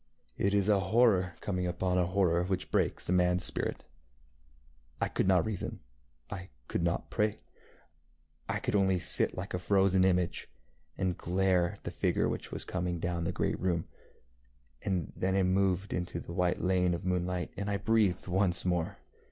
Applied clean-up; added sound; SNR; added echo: none; none; none; none.